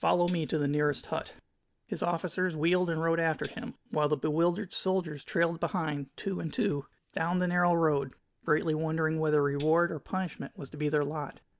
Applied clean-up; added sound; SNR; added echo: none; Tambourine; 11 dB; none.